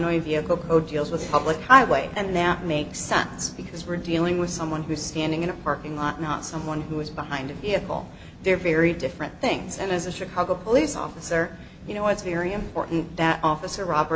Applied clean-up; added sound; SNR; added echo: none; none; none; none.